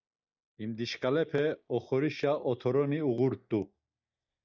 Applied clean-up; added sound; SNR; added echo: neural mask model DeepFilterNet 3.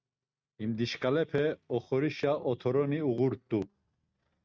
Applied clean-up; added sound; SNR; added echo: neural mask model RNNoise.